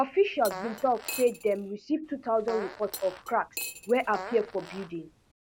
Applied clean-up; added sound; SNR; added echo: none; Fart + Cutlery, silverware; 13 dB; none.